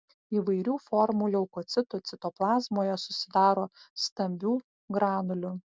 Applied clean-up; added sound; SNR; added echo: none; none; none; none.